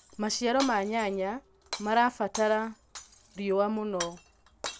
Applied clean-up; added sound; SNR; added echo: none; Shatter; 14 dB; none.